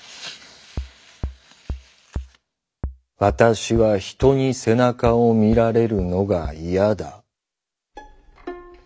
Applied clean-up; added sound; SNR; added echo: none; Bass drum; 12 dB; none.